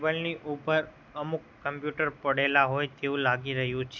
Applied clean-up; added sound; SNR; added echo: none; none; none; none.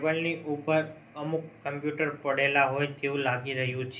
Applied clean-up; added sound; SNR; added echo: none; none; none; reverberation time 0.3 s.